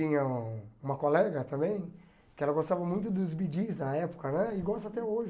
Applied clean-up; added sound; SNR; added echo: none; none; none; none.